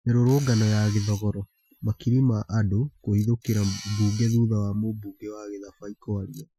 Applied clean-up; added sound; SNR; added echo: classical method Wiener filter.